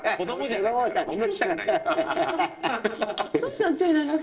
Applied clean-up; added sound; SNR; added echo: neural separator model SepFormer DNS4.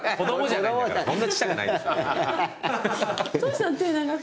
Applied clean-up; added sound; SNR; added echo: none; none; none; none.